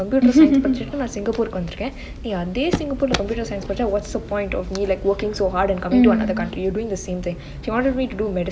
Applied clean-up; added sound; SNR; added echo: none; none; none; none.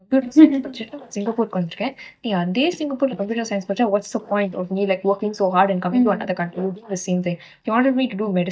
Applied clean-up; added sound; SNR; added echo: neural mask model DeepFilterNet 3.